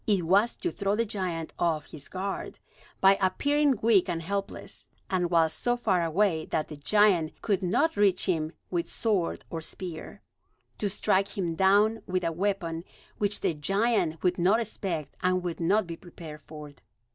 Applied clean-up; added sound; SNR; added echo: none; none; none; none.